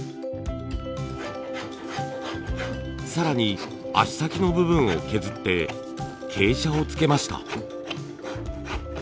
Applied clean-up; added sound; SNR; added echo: none; none; none; none.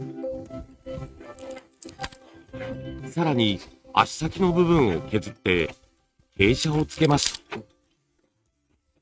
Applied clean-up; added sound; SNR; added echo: neural mask model RNNoise.